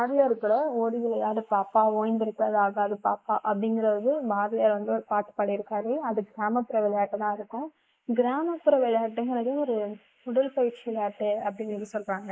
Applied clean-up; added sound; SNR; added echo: neural mask model Resemble Enhance denoiser.